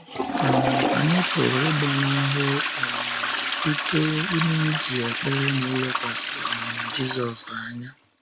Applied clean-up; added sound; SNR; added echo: none; Toilet flush; 1 dB; none.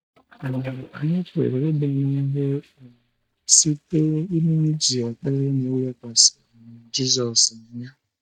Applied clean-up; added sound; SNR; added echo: neural mask model DeepFilterNet 3.